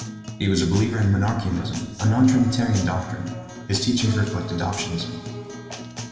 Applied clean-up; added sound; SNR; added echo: none; Acoustic guitar; 12 dB; reverberation time 1.3 s.